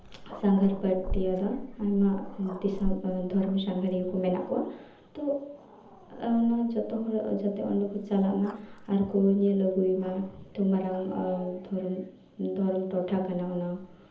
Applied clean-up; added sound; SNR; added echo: none; Growling; 13 dB; reverberation time 0.7 s.